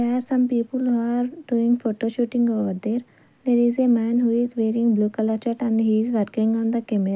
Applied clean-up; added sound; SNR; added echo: none; none; none; none.